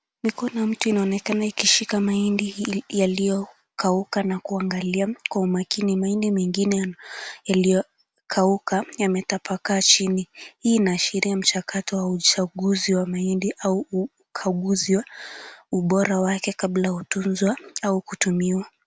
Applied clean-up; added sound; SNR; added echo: none; none; none; none.